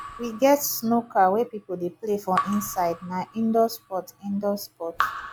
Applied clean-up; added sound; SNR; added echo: none; Raindrop / Drip; 11 dB; none.